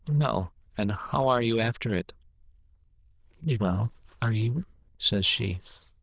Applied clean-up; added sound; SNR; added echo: neural diffusion model UNIVERSE++.